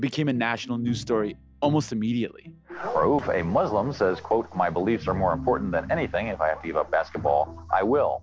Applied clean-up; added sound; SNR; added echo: none; none; none; none.